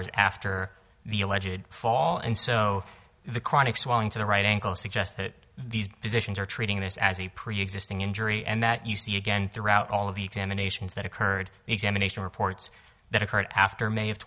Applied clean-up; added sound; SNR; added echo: none; none; none; none.